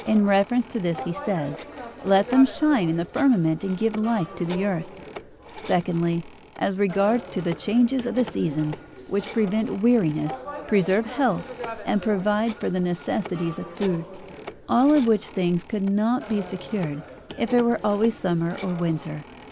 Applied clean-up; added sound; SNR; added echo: none; Telephone; 15 dB; none.